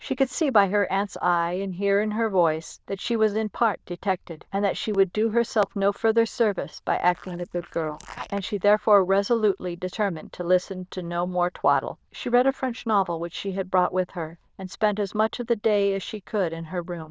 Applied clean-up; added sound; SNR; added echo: neural diffusion model UNIVERSE++.